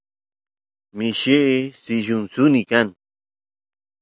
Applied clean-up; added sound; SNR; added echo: none; none; none; none.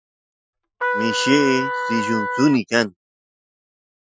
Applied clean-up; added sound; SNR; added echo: classical method Wiener filter.